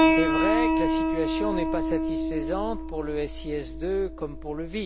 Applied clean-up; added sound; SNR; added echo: none; Piano; -5 dB; none.